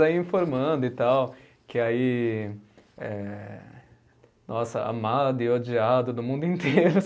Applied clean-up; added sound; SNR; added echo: none; none; none; none.